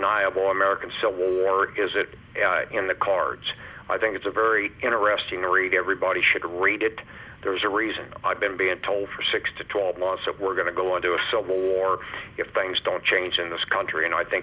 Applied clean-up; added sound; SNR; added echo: none; none; none; none.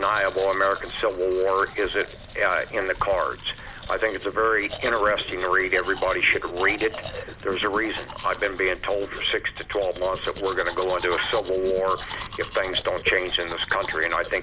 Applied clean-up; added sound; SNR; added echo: none; Domestic sounds, home sounds; 14 dB; none.